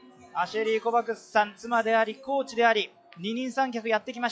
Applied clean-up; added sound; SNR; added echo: classical method log-MMSE.